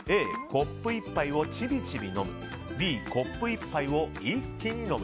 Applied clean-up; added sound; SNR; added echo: none; none; none; none.